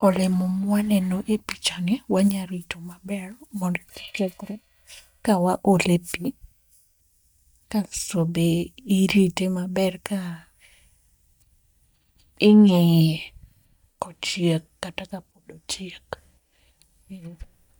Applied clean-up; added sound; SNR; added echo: neural mask model DeepFilterNet 3.